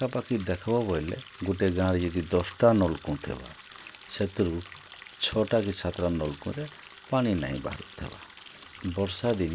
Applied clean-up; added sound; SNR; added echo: none; Water tap, faucet; 19 dB; none.